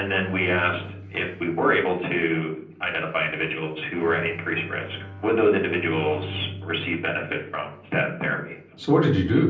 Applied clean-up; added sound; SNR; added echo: none; Bowed string instrument; 15 dB; reverberation time 0.6 s.